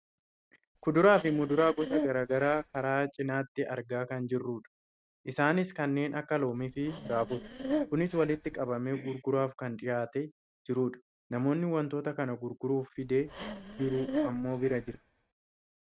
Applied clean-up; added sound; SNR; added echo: neural mask model RNNoise.